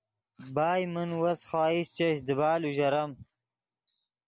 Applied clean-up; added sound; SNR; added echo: none; none; none; none.